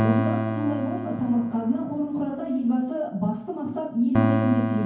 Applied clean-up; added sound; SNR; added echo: none; Piano; 3 dB; reverberation time 0.9 s.